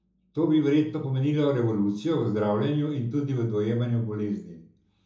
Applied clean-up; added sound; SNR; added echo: none; none; none; reverberation time 1.0 s.